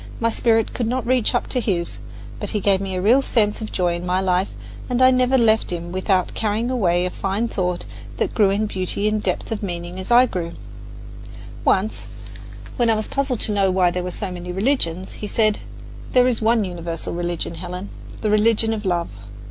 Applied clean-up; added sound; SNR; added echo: none; none; none; none.